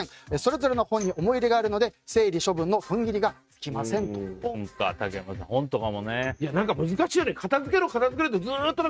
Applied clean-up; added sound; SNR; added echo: neural mask model RNNoise.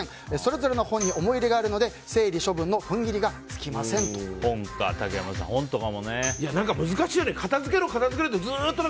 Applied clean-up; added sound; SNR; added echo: none; Tambourine; 14 dB; none.